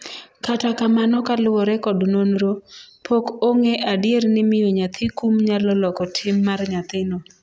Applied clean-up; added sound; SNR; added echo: none; none; none; none.